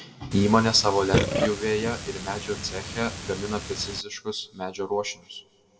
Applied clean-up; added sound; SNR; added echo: none; Burping, eructation; 3 dB; reverberation time 1.7 s.